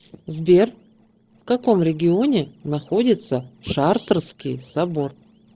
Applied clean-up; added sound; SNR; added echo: neural separator model SepFormer DNS4.